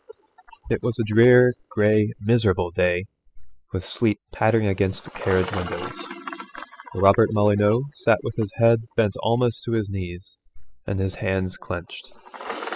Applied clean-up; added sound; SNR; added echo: classical method spectral subtraction.